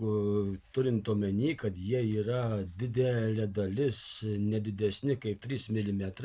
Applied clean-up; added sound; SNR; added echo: none; none; none; none.